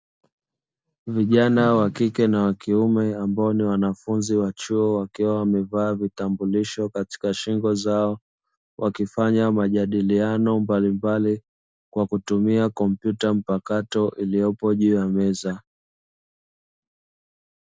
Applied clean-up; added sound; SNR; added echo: none; none; none; none.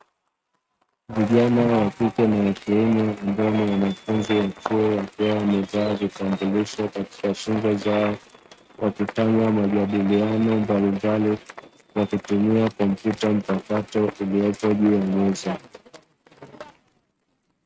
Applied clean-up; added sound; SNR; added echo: neural mask model RNNoise.